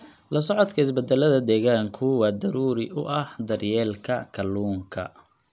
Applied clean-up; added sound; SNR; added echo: none; none; none; none.